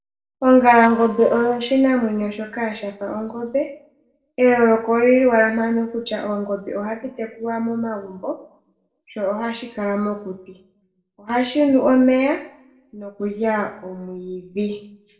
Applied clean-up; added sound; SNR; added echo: neural separator model SepFormer DNS4.